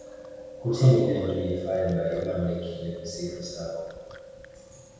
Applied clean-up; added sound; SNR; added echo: none; Chewing, mastication; 12 dB; reverberation time 1.2 s.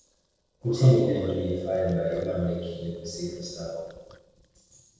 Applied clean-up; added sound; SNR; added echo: neural separator model SepFormer DNS4.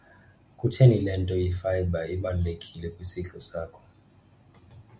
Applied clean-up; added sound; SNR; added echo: none; none; none; none.